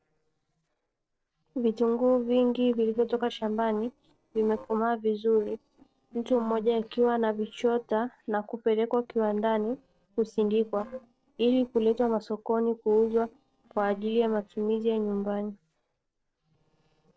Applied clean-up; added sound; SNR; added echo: neural separator model SepFormer DNS4.